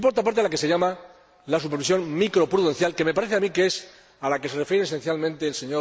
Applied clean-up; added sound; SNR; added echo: none; none; none; none.